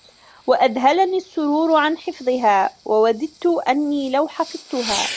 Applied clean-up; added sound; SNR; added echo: none; Fireworks; 16 dB; none.